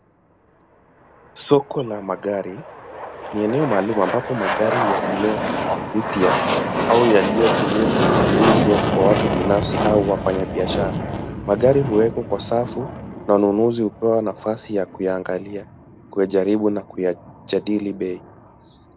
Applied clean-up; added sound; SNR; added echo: none; Aircraft; 2 dB; none.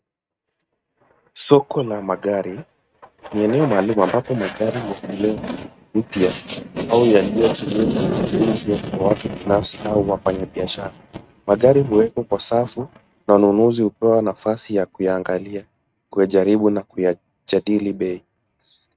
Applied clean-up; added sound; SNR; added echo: neural mask model RNNoise.